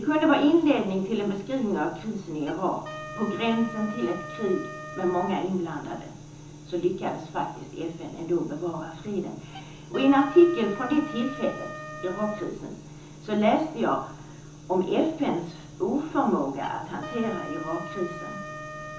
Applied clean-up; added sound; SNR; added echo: none; Wind instrument, woodwind instrument; 16 dB; reverberation time 0.7 s.